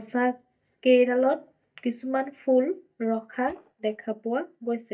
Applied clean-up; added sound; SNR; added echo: neural mask model DeepFilterNet 3.